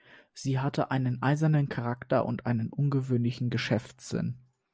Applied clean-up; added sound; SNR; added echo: none; none; none; none.